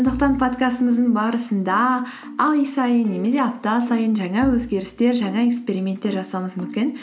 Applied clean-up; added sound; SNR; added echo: none; none; none; none.